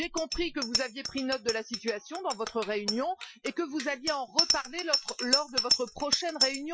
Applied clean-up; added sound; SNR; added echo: classical method Wiener filter.